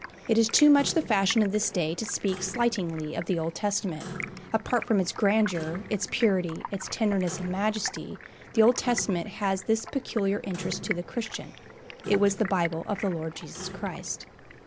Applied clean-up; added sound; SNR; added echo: none; Stream + Clock; 13 dB; none.